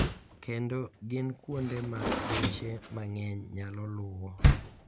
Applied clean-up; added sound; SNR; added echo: none; Door; -4 dB; none.